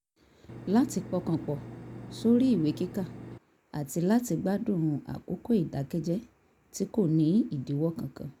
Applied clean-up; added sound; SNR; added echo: none; Engine; 13 dB; none.